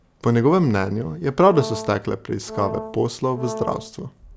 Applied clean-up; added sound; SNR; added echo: none; Brass instrument; 11 dB; none.